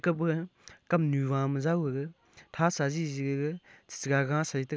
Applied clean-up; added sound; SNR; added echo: none; none; none; none.